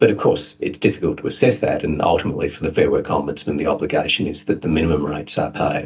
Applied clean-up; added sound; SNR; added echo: neural mask model DeepFilterNet 3.